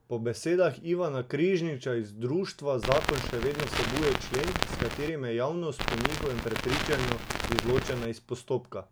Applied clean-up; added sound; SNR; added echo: none; Crackle; 2 dB; none.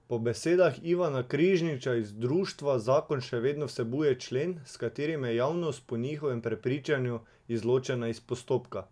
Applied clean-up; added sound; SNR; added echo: none; none; none; none.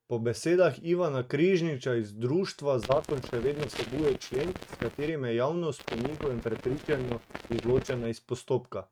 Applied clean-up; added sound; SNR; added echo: neural mask model RNNoise.